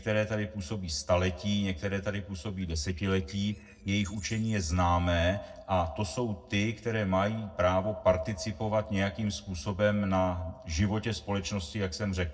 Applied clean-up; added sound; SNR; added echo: neural separator model SepFormer DNS4.